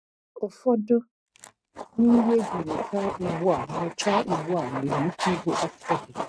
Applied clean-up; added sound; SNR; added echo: neural mask model RNNoise.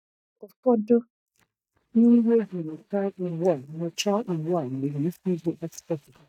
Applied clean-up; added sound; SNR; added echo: neural mask model DeepFilterNet 3.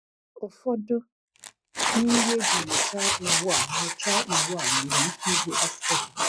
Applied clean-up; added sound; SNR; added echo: classical method log-MMSE.